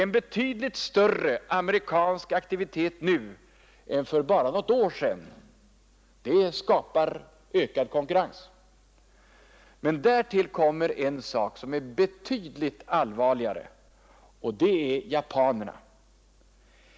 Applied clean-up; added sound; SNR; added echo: none; none; none; none.